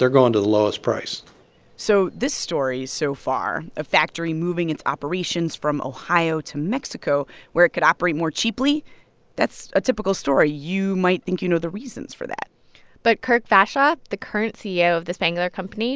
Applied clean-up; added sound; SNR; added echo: none; none; none; none.